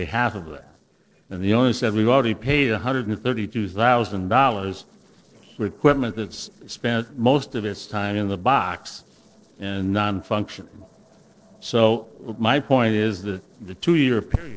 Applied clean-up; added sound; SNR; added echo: neural separator model SepFormer DNS4.